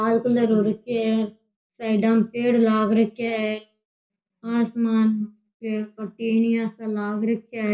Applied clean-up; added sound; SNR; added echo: none; none; none; reverberation time 0.2 s.